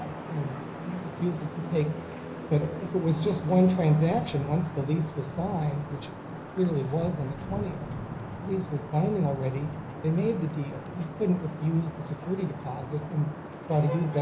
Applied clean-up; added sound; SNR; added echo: none; Traffic noise, roadway noise / Vehicle horn, car horn, honking; 10 dB; reverberation time 0.4 s.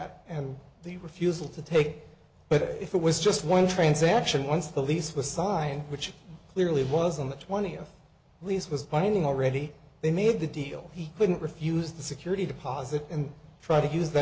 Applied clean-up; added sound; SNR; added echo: none; none; none; none.